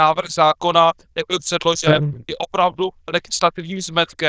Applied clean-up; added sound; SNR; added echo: neural diffusion model UNIVERSE++.